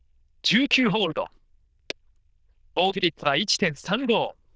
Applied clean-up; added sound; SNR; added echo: neural diffusion model UNIVERSE++.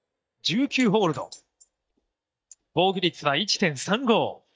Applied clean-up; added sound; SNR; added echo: neural mask model DeepFilterNet 3.